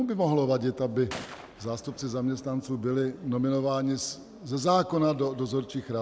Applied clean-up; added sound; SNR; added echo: none; Gunshot, gunfire; 19 dB; none.